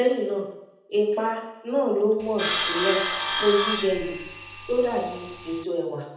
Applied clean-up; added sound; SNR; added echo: none; Sawing; 4 dB; reverberation time 0.8 s.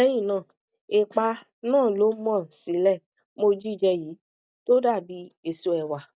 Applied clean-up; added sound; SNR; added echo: none; none; none; none.